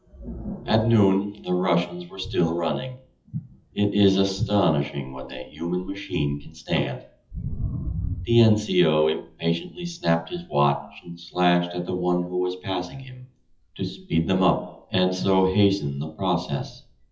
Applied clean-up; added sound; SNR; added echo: classical method WPE with log-MMSE.